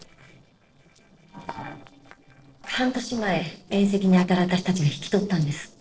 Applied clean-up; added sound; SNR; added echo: neural separator model SepFormer DNS4.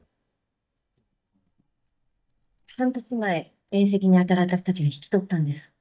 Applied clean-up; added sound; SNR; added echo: neural mask model DeepFilterNet 3.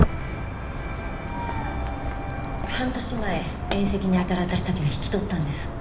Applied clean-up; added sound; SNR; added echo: none; Walk, footsteps; -1 dB; reverberation time 1.1 s.